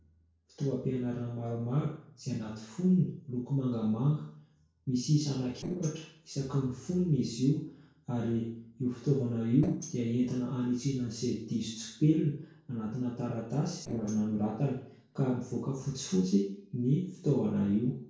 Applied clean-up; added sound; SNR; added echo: neural separator model SepFormer DNS4.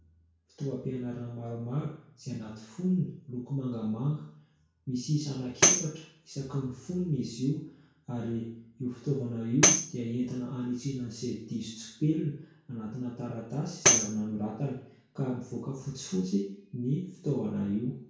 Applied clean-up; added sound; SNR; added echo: none; Tambourine; -4 dB; reverberation time 0.6 s.